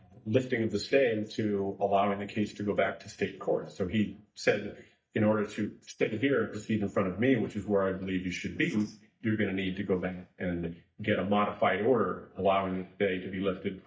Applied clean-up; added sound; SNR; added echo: neural mask model DeepFilterNet 3.